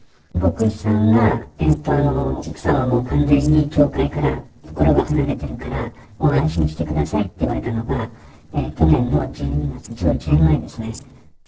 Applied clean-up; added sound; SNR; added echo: neural separator model SepFormer DNS4.